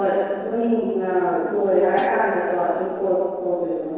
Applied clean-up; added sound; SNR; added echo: neural separator model SepFormer DNS4.